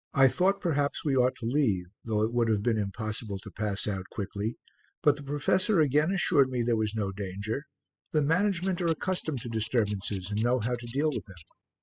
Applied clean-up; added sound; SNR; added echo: classical method spectral subtraction.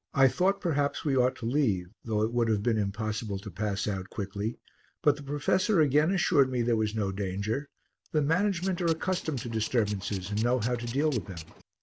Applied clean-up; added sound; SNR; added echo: none; Tools; 16 dB; none.